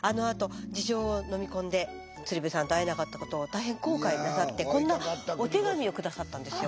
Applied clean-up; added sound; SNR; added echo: none; none; none; none.